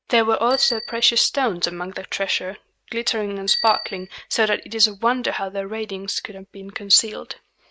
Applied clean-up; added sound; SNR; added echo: neural mask model RNNoise.